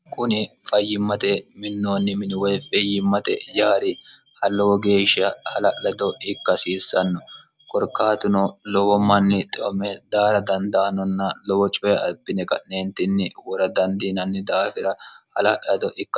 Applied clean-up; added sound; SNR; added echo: none; none; none; none.